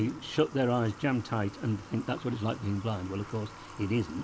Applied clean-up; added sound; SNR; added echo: none; Water tap, faucet / Water; 16 dB; none.